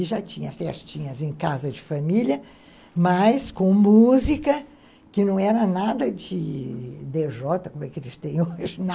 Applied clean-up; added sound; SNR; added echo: none; none; none; none.